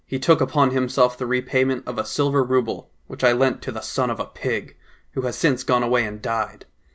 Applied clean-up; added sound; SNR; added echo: none; none; none; none.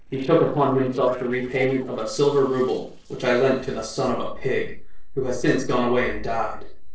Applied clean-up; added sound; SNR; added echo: neural separator model SepFormer DNS4.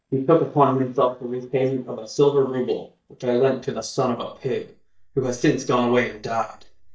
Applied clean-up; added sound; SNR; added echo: neural mask model DeepFilterNet 3.